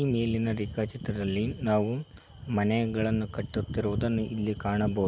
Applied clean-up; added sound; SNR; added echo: none; none; none; none.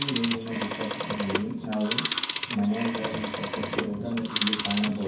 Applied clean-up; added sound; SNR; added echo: none; Telephone; 2 dB; reverberation time 0.6 s.